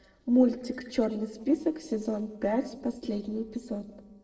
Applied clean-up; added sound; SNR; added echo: neural separator model SepFormer DNS4.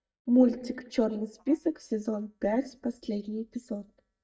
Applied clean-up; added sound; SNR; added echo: neural mask model DeepFilterNet 3.